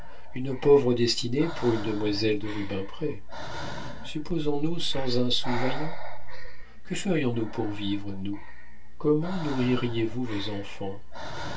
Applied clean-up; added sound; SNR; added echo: none; Breathing; 0 dB; reverberation time 0.2 s.